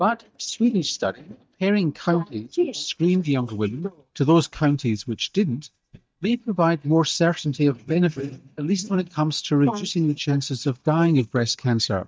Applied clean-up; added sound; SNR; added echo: neural mask model DeepFilterNet 3.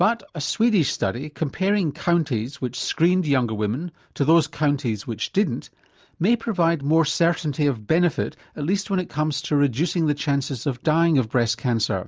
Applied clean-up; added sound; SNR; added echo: none; none; none; none.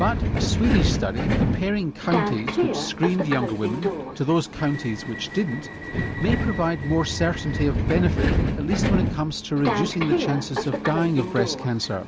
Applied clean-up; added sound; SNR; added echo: none; Subway, metro, underground; 0 dB; none.